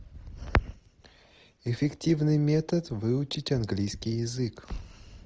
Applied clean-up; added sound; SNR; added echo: none; none; none; none.